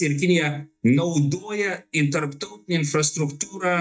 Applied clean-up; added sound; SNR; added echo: neural mask model DeepFilterNet 3.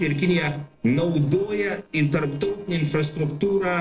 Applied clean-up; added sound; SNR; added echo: neural separator model SepFormer DNS4.